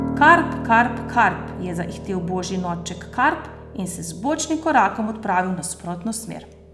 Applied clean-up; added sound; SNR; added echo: none; Piano; 11 dB; none.